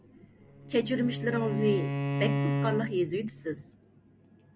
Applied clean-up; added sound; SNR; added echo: none; Bowed string instrument; 1 dB; none.